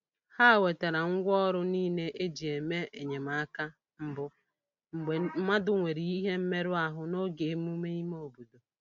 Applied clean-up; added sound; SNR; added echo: none; none; none; none.